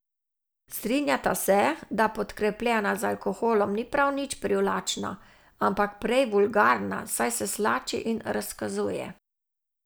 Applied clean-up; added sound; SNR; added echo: none; none; none; none.